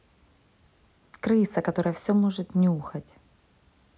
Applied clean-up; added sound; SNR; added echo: none; none; none; none.